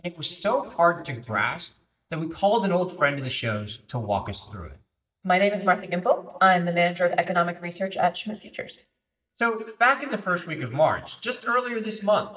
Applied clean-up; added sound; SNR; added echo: neural mask model DeepFilterNet 3.